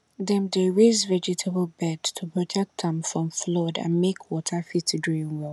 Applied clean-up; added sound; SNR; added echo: none; none; none; none.